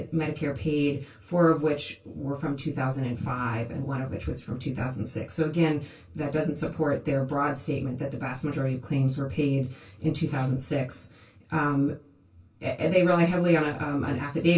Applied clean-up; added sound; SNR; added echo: none; none; none; reverberation time 0.2 s.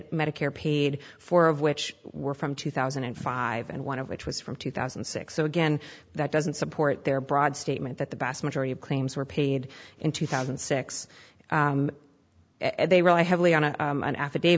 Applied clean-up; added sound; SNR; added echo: none; none; none; none.